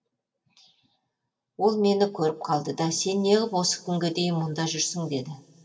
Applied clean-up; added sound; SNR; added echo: none; none; none; reverberation time 1.4 s.